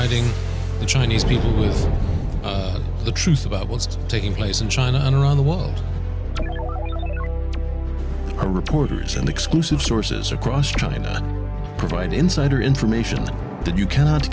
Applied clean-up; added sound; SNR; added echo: none; none; none; none.